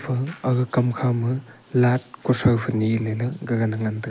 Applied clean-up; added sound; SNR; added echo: none; none; none; none.